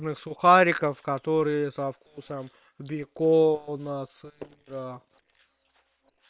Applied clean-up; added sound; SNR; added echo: neural separator model SepFormer WHAM!.